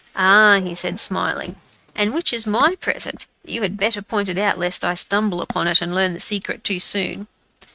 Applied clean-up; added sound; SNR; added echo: neural mask model RNNoise.